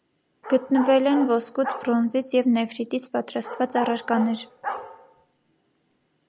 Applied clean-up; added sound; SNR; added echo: none; Bark; 11 dB; none.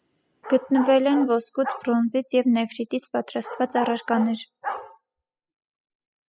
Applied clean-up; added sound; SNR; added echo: classical method spectral subtraction.